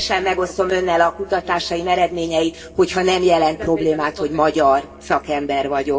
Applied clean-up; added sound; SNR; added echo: neural separator model SepFormer DNS4.